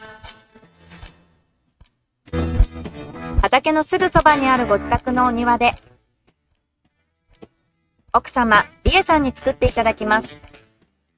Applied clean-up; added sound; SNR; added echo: neural mask model RNNoise.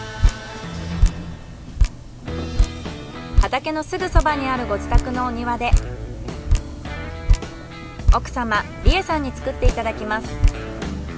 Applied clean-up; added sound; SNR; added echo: none; Drip; -4 dB; none.